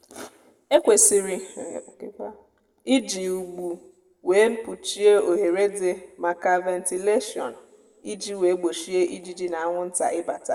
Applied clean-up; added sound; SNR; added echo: none; none; none; reverberation time 1.0 s.